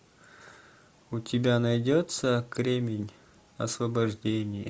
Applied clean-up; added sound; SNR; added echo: none; none; none; none.